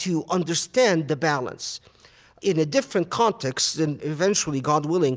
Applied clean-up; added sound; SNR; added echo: none; none; none; none.